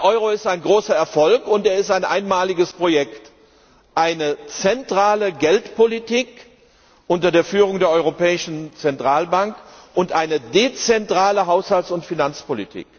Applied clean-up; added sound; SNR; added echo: none; none; none; none.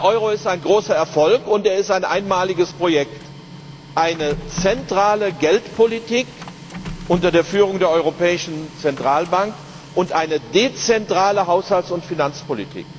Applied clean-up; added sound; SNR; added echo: none; Printer; 16 dB; none.